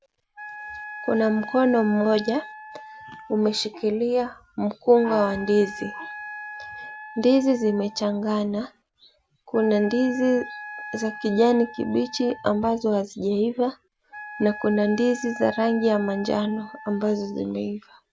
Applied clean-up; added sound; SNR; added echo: none; Wind instrument, woodwind instrument; 15 dB; none.